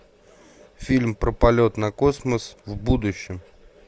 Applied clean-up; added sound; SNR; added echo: none; none; none; none.